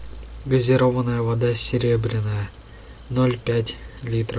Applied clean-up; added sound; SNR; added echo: none; none; none; none.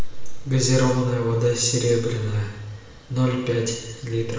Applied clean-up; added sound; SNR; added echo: none; none; none; reverberation time 1.0 s.